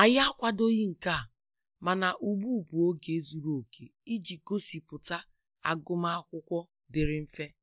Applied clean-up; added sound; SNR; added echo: none; none; none; none.